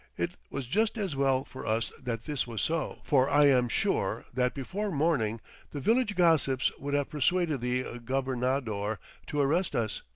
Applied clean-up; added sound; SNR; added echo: none; none; none; none.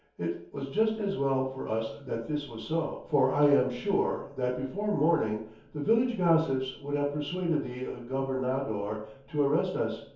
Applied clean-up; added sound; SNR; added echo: none; none; none; reverberation time 0.6 s.